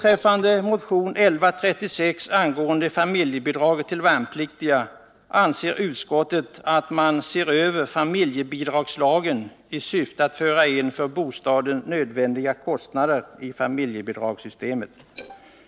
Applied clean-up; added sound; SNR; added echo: neural separator model SepFormer DNS4.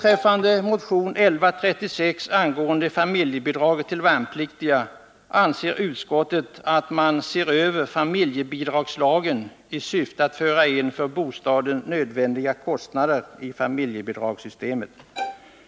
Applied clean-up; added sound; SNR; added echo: none; Bowed string instrument; 10 dB; none.